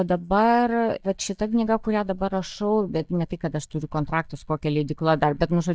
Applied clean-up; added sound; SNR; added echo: neural mask model DeepFilterNet 3.